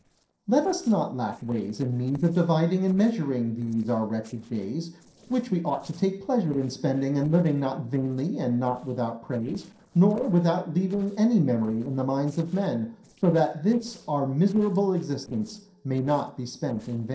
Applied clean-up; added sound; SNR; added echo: neural separator model SepFormer DNS4.